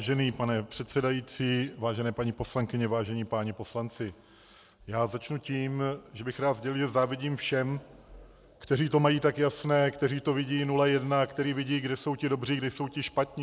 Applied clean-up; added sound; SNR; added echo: none; none; none; none.